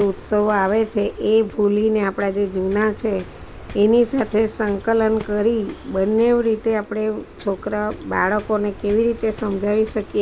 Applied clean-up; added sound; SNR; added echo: none; Waves, surf; 19 dB; none.